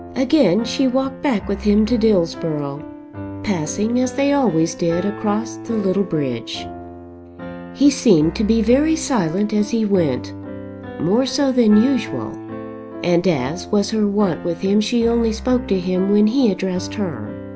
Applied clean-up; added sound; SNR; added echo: none; Piano; 13 dB; none.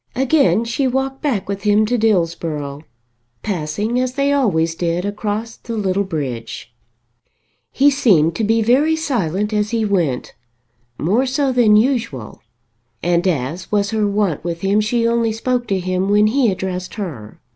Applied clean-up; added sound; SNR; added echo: none; none; none; none.